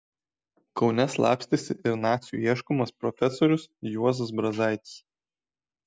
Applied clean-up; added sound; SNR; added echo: none; none; none; none.